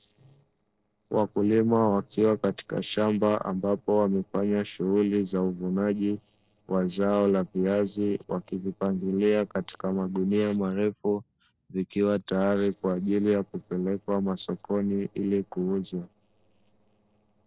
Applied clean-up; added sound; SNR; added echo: neural separator model SepFormer DNS4.